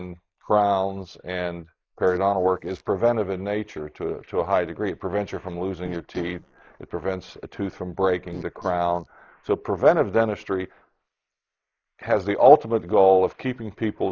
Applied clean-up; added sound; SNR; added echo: neural mask model Resemble Enhance denoiser.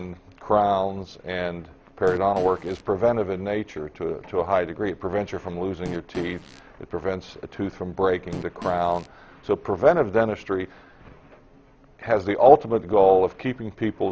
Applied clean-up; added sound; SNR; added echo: none; Fart; 17 dB; none.